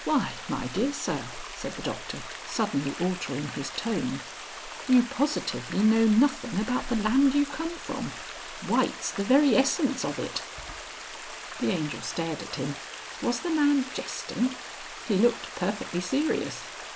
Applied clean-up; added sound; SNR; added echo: none; Stream; 11 dB; none.